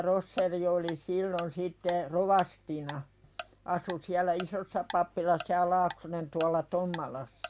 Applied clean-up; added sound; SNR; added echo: none; Tick-tock; 17 dB; none.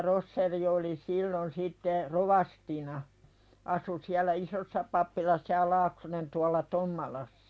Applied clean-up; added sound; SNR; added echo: none; none; none; none.